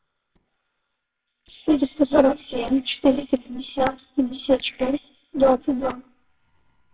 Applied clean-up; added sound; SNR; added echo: neural separator model SepFormer WHAMR!.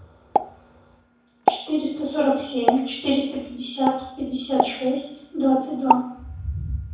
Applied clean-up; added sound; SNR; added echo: none; Explosion; 2 dB; reverberation time 0.7 s.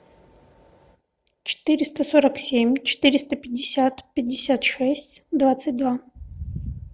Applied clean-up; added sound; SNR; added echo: none; none; none; none.